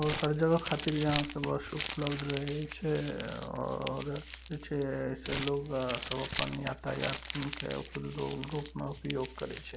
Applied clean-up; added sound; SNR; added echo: none; Crumpling, crinkling; 2 dB; none.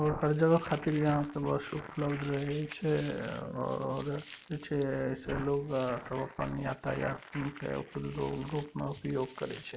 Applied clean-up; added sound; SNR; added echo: neural mask model Resemble Enhance denoiser.